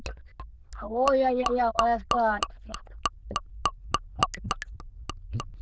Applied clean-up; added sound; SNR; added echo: neural diffusion model UNIVERSE++.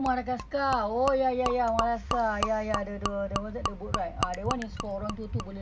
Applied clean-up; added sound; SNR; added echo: none; Gurgling / Liquid; 5 dB; none.